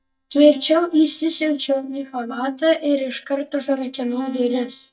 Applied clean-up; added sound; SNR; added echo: neural mask model DeepFilterNet 3.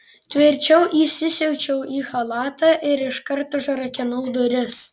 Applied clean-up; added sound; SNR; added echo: none; none; none; none.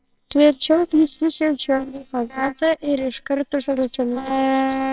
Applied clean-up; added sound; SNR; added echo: neural separator model SepFormer WHAMR!.